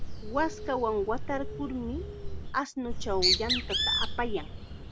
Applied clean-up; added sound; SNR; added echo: none; Bird; -1 dB; none.